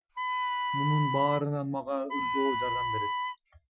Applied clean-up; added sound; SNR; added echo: classical method Wiener filter.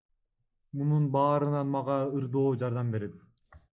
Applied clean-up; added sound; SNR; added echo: neural mask model Resemble Enhance denoiser.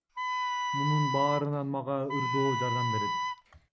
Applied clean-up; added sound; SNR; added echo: none; Wind instrument, woodwind instrument; 0 dB; none.